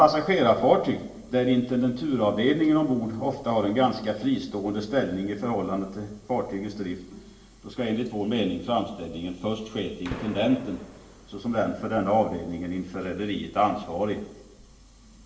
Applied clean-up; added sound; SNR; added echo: none; Gunshot, gunfire; 15 dB; reverberation time 0.7 s.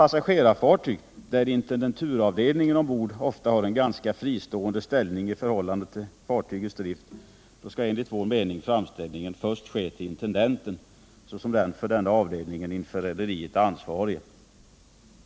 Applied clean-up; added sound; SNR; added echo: none; none; none; none.